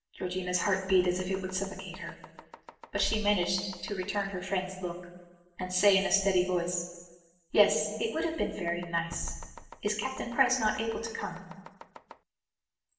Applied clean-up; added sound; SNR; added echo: none; Domestic sounds, home sounds; 19 dB; reverberation time 1.2 s.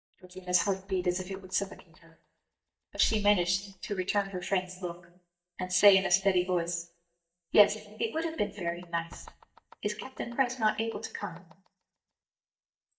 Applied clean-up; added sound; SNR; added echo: neural mask model DeepFilterNet 3.